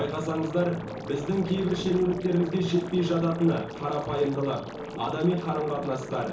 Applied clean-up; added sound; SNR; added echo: none; Liquid; 12 dB; reverberation time 0.7 s.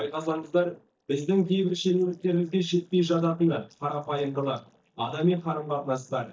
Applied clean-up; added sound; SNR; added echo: neural mask model DeepFilterNet 3.